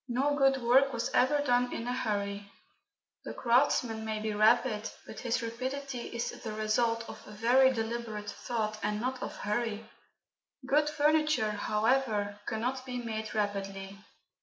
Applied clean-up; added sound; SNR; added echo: none; none; none; none.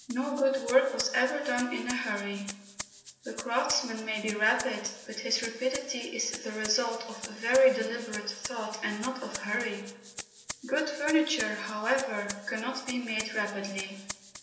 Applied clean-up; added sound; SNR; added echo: none; Rattle (instrument); 13 dB; reverberation time 0.8 s.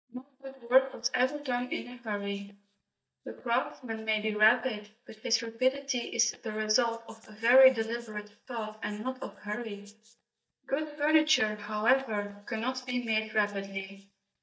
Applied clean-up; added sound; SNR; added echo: neural mask model DeepFilterNet 3.